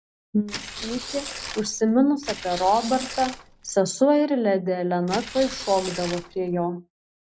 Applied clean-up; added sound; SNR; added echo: none; Tearing; 12 dB; none.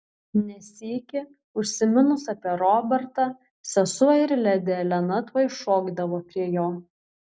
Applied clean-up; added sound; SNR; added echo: none; none; none; none.